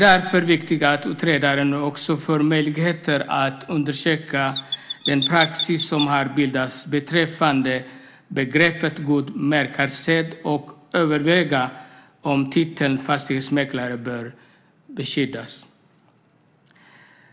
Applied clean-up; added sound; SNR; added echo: none; Chirp, tweet; 6 dB; none.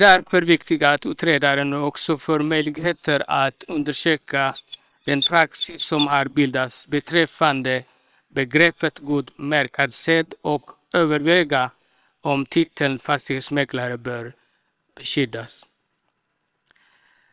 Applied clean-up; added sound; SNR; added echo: neural separator model SepFormer WHAM!.